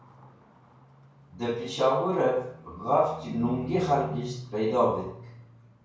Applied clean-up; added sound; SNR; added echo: none; Livestock, farm animals, working animals; 14 dB; reverberation time 0.5 s.